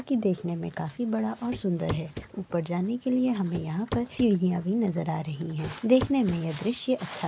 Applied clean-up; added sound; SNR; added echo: none; Walk, footsteps / Run / Wood; 11 dB; none.